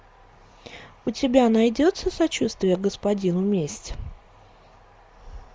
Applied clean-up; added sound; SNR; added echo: none; none; none; none.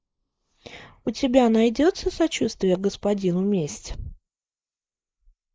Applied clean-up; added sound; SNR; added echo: neural mask model Resemble Enhance denoiser.